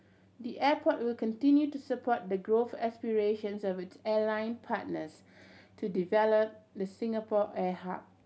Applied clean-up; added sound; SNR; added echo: none; none; none; none.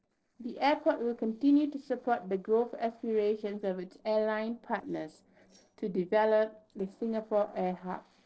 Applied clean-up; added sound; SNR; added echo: neural separator model SepFormer DNS4.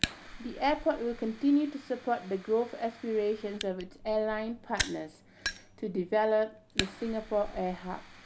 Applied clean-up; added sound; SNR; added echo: none; Fire; 10 dB; none.